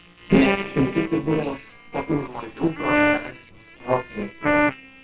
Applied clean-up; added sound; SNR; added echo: neural separator model SepFormer WHAMR!.